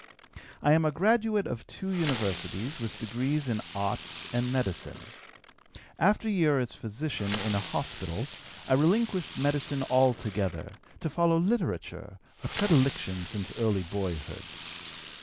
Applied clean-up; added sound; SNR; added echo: none; Fireworks; 10 dB; none.